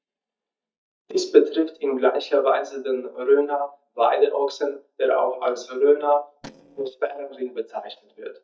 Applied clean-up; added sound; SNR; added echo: neural mask model DeepFilterNet 3.